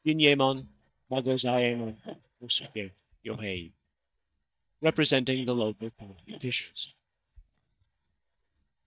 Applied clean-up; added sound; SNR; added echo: neural mask model DeepFilterNet 3.